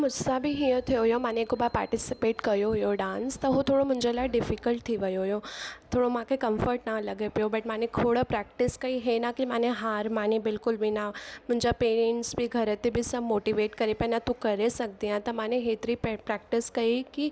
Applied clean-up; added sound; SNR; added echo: none; none; none; none.